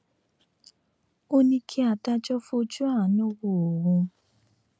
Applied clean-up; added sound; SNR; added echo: none; none; none; none.